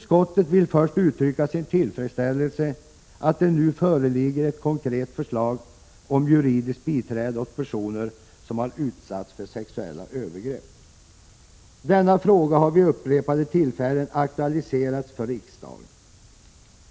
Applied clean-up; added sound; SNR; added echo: none; none; none; none.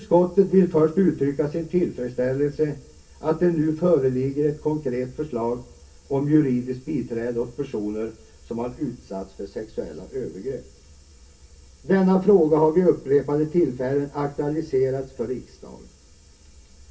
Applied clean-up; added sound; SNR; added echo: none; none; none; reverberation time 0.2 s.